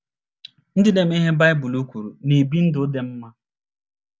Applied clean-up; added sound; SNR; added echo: none; none; none; none.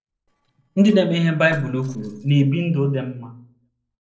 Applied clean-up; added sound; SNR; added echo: neural separator model SepFormer DNS4.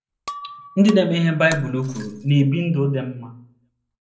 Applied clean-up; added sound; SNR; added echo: none; Shatter; 19 dB; reverberation time 0.4 s.